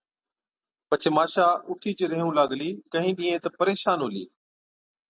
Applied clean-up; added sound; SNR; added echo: none; none; none; none.